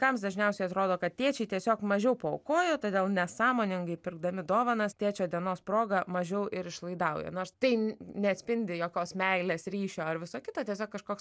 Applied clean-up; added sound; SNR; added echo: none; none; none; none.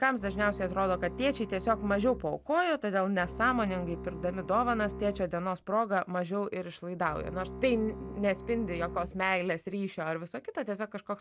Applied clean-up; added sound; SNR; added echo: none; Bowed string instrument; 12 dB; none.